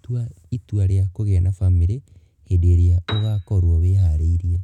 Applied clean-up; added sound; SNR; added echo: none; Piano; 19 dB; none.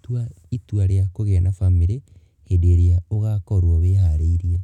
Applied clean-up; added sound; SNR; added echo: none; none; none; none.